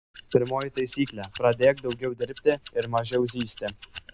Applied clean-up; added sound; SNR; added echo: none; Scissors; 12 dB; none.